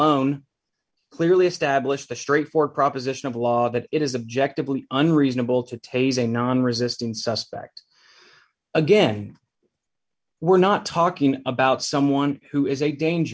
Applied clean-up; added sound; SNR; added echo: none; none; none; none.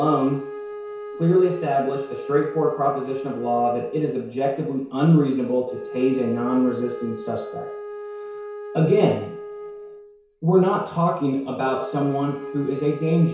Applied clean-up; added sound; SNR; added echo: none; Wind instrument, woodwind instrument; 12 dB; reverberation time 0.6 s.